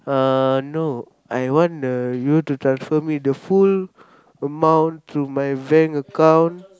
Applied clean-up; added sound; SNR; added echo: none; none; none; none.